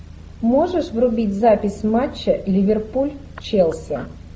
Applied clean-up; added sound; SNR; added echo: none; none; none; none.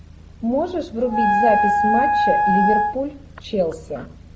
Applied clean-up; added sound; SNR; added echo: none; Wind instrument, woodwind instrument; -4 dB; none.